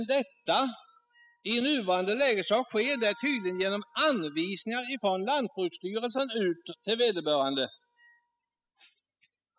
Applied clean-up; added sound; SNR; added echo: classical method spectral subtraction.